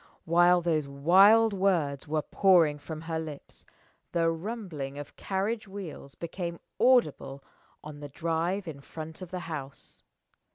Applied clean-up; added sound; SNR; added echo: none; none; none; none.